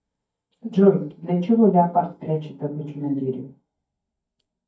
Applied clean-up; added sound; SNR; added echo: neural mask model DeepFilterNet 3.